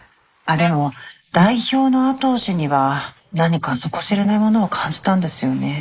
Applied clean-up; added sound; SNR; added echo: neural mask model Resemble Enhance denoiser.